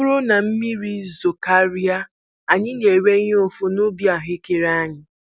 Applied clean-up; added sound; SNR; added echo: none; none; none; none.